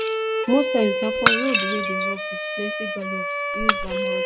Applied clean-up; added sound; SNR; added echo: none; Bowed string instrument + Shatter; -3 dB; none.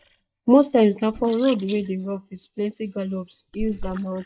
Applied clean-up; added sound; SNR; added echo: neural mask model Resemble Enhance denoiser.